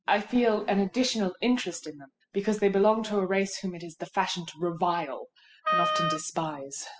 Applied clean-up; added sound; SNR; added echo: classical method spectral subtraction.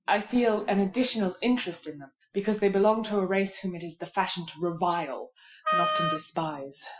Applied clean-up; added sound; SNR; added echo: classical method Wiener filter.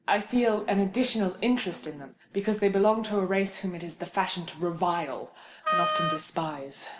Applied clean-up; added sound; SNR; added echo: none; Wind instrument, woodwind instrument; 2 dB; none.